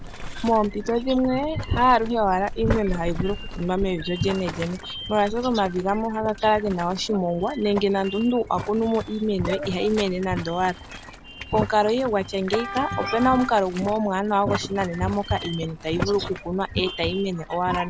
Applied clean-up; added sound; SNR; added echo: none; Wind instrument, woodwind instrument + Boiling; 9 dB; none.